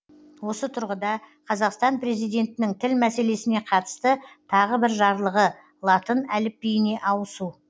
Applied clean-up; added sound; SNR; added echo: none; none; none; none.